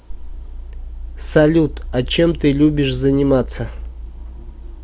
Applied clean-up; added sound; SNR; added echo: none; none; none; none.